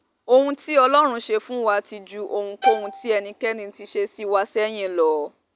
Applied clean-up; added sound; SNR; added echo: none; Bowed string instrument; 5 dB; none.